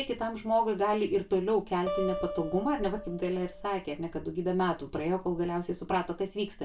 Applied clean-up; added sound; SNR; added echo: none; Acoustic guitar; 10 dB; reverberation time 0.2 s.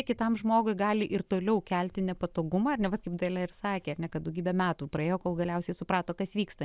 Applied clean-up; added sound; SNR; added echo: none; none; none; none.